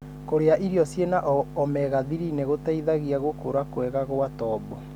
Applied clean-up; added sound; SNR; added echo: none; none; none; none.